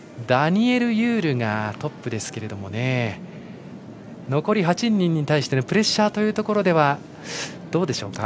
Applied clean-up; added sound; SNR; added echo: none; none; none; none.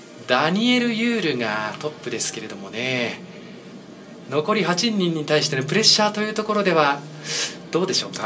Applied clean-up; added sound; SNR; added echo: none; none; none; reverberation time 0.2 s.